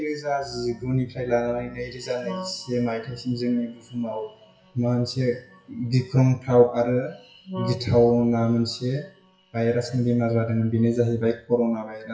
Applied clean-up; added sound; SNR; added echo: classical method WPE with log-MMSE.